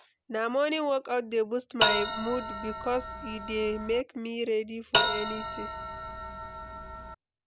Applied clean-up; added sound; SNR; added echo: none; Bell; 0 dB; none.